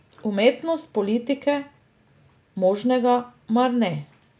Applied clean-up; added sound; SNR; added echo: none; none; none; none.